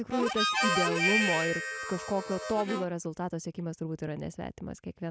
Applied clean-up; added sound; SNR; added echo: none; Harmonica; -2 dB; none.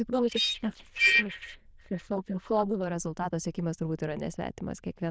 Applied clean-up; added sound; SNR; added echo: neural diffusion model UNIVERSE++.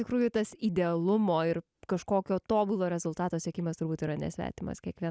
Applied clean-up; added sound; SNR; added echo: none; none; none; none.